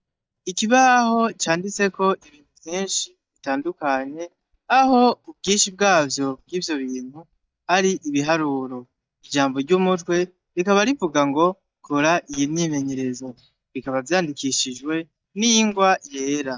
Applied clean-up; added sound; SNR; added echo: neural mask model DeepFilterNet 3.